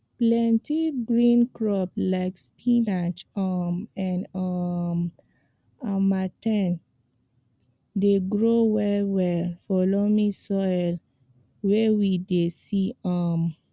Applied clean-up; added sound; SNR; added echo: none; none; none; none.